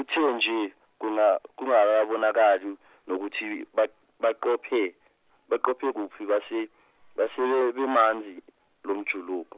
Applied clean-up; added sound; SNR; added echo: none; none; none; none.